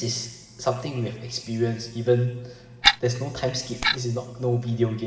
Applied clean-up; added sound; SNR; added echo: none; Clock; -2 dB; reverberation time 1.6 s.